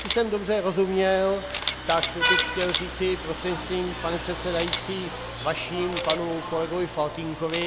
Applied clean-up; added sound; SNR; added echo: none; Camera + Vehicle horn, car horn, honking; 3 dB; none.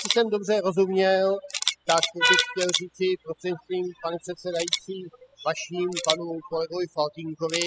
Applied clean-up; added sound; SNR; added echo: classical method spectral subtraction.